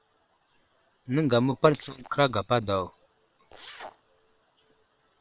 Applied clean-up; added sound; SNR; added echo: neural separator model SepFormer WHAM!.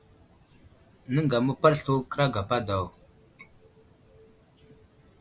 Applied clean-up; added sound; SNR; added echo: none; none; none; none.